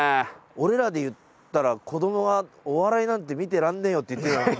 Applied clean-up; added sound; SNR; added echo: none; none; none; none.